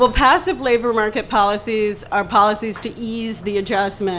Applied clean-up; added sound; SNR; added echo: none; none; none; none.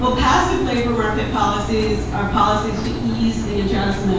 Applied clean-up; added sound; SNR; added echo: none; Engine; 5 dB; reverberation time 0.6 s.